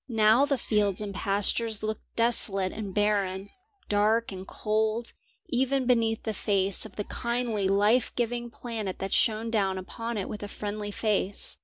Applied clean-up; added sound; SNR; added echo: neural separator model SepFormer DNS4.